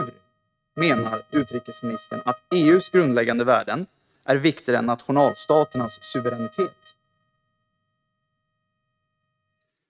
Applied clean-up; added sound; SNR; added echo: neural mask model RNNoise.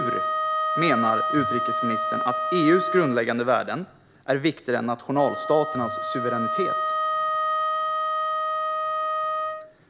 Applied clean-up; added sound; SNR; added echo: none; Wind instrument, woodwind instrument; 0 dB; none.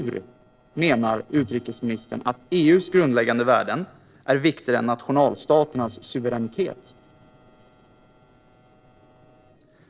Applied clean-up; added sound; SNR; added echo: neural separator model SepFormer DNS4.